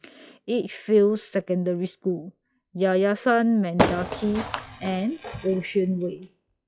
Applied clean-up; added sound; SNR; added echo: classical method log-MMSE.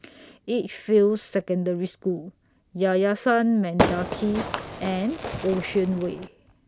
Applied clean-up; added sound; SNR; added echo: none; Fireworks; 4 dB; none.